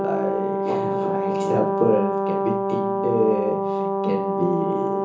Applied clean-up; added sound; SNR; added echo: none; Brass instrument; -2 dB; reverberation time 0.7 s.